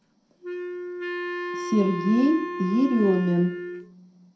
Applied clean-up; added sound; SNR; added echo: none; Wind instrument, woodwind instrument; 7 dB; reverberation time 0.5 s.